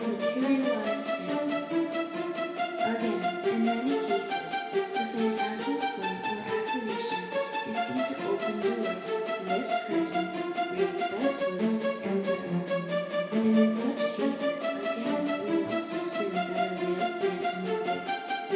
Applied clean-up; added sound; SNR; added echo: none; Musical instrument; 0 dB; reverberation time 0.7 s.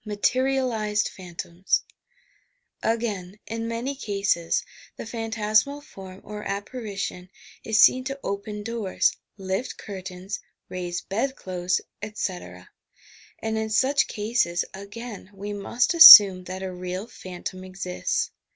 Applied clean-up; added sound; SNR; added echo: none; none; none; none.